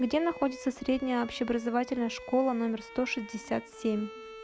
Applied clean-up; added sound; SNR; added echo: none; Bowed string instrument; 16 dB; none.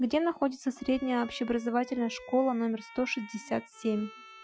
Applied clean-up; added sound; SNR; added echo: classical method Wiener filter.